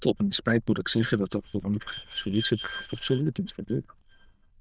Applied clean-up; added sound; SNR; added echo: neural diffusion model UNIVERSE++.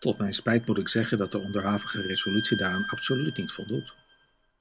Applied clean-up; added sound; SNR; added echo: none; Bowed string instrument; 10 dB; none.